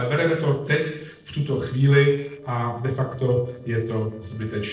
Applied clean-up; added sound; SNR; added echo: neural separator model SepFormer DNS4.